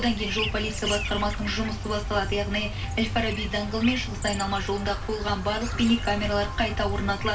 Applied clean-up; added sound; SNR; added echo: none; Chirp, tweet; 7 dB; reverberation time 0.3 s.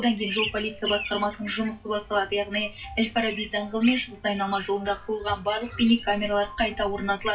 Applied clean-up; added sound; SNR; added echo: classical method WPE with log-MMSE.